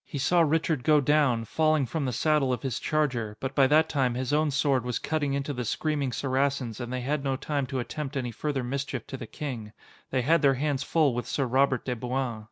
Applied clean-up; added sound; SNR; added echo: none; none; none; none.